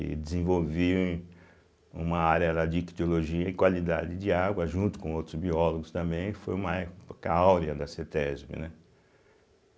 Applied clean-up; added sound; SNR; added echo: none; none; none; none.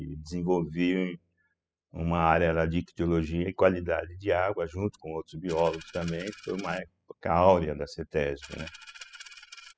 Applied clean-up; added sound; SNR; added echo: classical method spectral subtraction.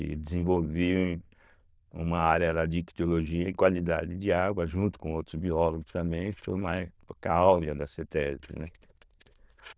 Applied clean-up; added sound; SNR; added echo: neural diffusion model UNIVERSE++.